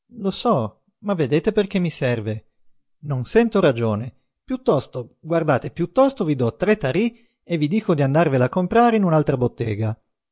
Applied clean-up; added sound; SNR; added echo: none; none; none; none.